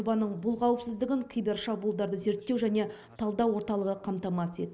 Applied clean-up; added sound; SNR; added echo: none; none; none; none.